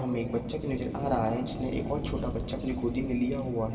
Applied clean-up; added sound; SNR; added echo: none; Fire; 5 dB; reverberation time 1.9 s.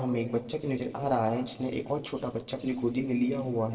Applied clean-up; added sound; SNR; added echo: neural separator model SepFormer DNS4.